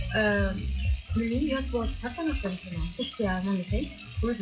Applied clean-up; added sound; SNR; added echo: classical method WPE with log-MMSE.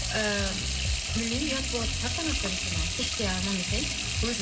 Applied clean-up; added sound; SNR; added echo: none; Sink (filling or washing) / Water tap, faucet; 1 dB; reverberation time 1.8 s.